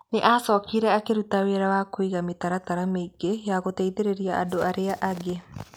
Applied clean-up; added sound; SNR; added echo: none; none; none; none.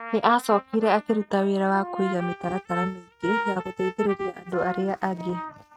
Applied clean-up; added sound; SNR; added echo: neural mask model RNNoise.